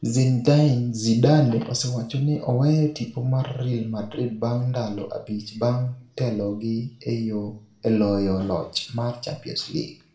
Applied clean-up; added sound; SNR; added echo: none; none; none; reverberation time 0.4 s.